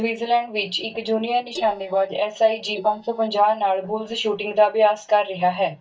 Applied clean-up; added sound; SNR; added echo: neural mask model DeepFilterNet 3.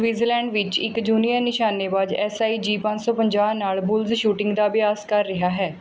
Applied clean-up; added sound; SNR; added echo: none; none; none; none.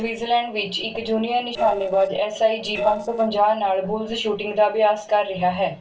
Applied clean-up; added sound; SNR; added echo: neural separator model SepFormer DNS4.